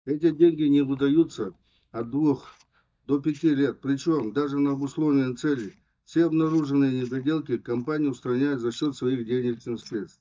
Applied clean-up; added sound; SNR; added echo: neural mask model DeepFilterNet 3.